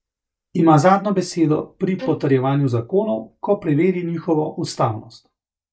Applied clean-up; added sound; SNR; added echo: neural mask model DeepFilterNet 3.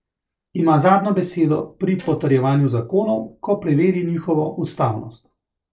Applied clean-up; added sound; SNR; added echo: neural separator model SepFormer DNS4.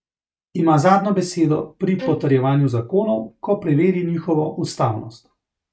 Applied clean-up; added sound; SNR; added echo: neural mask model RNNoise.